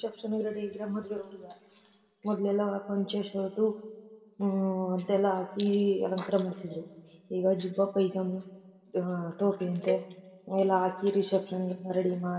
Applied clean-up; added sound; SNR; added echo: none; Cowbell; 11 dB; reverberation time 1.7 s.